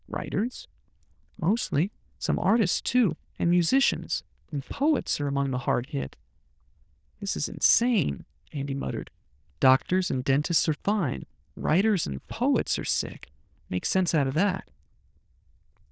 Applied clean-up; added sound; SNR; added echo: neural diffusion model UNIVERSE++.